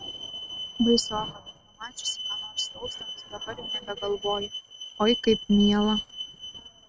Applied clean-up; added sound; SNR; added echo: neural mask model RNNoise.